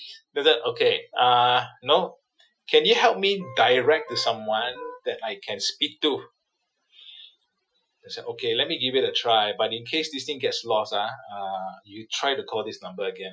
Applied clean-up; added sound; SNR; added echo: classical method Wiener filter.